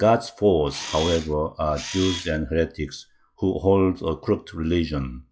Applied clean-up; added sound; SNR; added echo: classical method log-MMSE.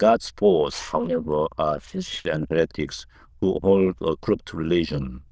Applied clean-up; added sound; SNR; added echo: neural diffusion model UNIVERSE++.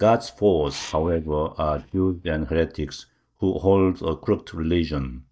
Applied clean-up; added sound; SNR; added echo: neural mask model DeepFilterNet 3.